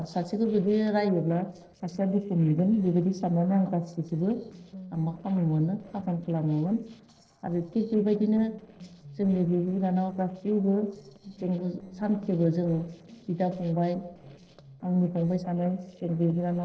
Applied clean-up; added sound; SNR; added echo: neural separator model SepFormer DNS4.